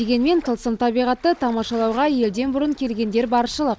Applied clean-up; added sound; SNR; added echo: none; none; none; none.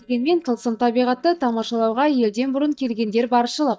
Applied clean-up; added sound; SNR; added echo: neural mask model DeepFilterNet 3.